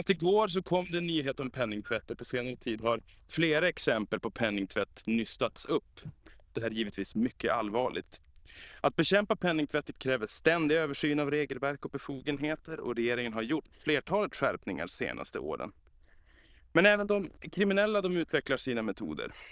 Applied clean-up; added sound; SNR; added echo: neural diffusion model UNIVERSE++.